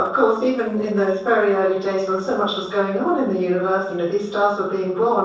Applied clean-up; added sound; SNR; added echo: neural separator model SepFormer DNS4.